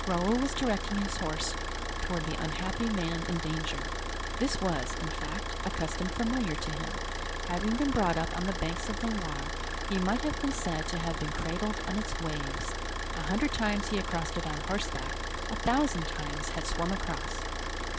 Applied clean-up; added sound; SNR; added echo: none; Idling / Car; 1 dB; none.